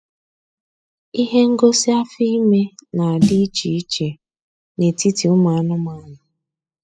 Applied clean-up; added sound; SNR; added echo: classical method spectral subtraction.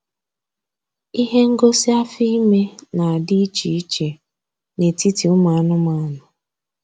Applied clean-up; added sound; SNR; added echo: none; none; none; none.